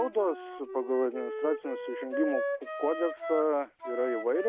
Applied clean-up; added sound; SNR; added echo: none; Wind instrument, woodwind instrument; 6 dB; none.